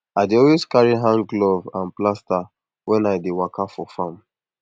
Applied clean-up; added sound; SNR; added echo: none; none; none; none.